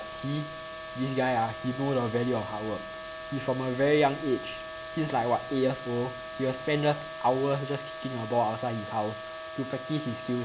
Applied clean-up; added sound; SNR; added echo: none; Wind instrument, woodwind instrument; 11 dB; none.